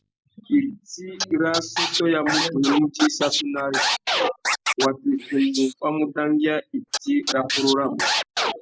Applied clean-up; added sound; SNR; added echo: neural mask model Resemble Enhance denoiser.